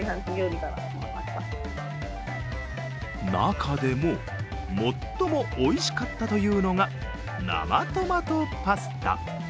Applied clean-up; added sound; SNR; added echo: none; none; none; none.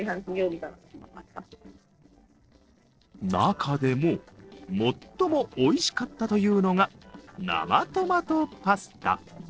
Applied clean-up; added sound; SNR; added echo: neural separator model SepFormer DNS4.